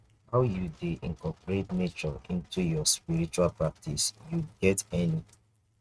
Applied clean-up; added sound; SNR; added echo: neural mask model RNNoise.